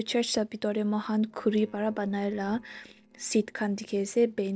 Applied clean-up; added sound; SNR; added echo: neural separator model SepFormer DNS4.